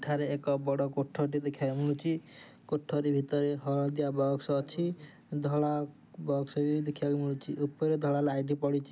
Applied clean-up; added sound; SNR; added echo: none; none; none; none.